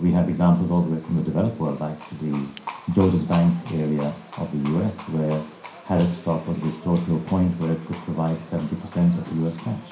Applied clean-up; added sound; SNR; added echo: none; Livestock, farm animals, working animals; 17 dB; reverberation time 0.5 s.